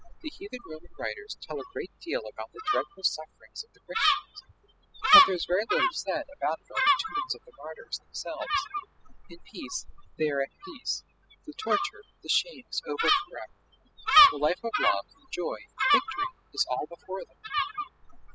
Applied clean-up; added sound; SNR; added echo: classical method spectral subtraction.